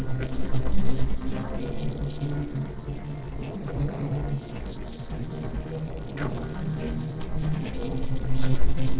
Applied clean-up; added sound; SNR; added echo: neural separator model SepFormer DNS4.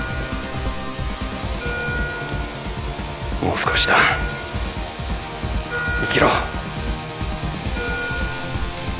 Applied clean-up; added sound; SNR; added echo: none; none; none; none.